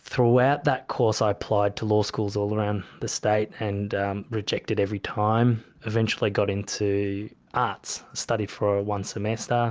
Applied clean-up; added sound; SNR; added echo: none; none; none; none.